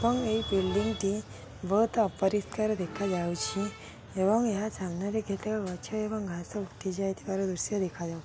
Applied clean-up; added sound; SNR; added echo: none; none; none; none.